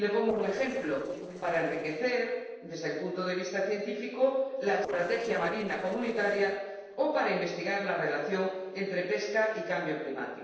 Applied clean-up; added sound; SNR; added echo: neural separator model SepFormer DNS4.